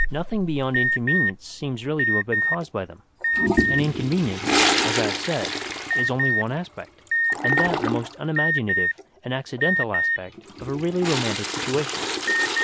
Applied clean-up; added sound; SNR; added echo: none; Toilet flush + Alarm; -3 dB; none.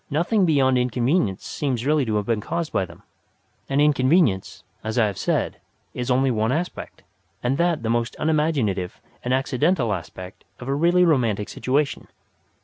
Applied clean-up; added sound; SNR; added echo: none; none; none; none.